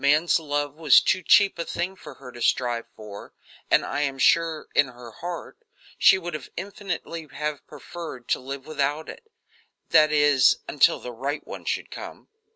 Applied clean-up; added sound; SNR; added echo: none; none; none; none.